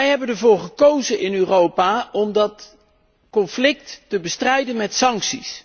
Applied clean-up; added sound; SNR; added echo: none; none; none; none.